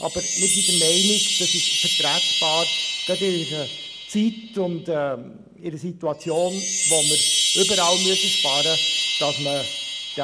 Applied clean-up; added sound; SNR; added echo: none; Chime; -3 dB; none.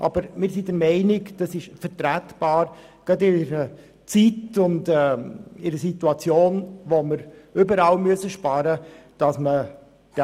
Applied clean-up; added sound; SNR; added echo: none; none; none; none.